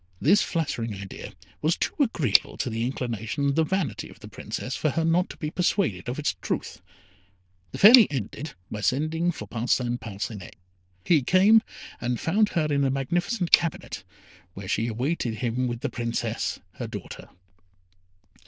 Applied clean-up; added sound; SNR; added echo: neural diffusion model UNIVERSE++.